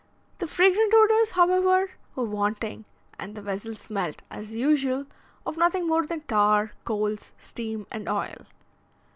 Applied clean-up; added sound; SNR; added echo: none; none; none; none.